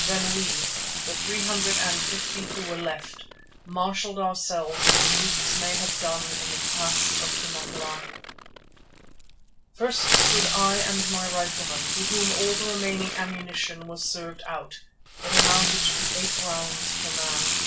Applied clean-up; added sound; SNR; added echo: none; Fireworks; -5 dB; reverberation time 0.2 s.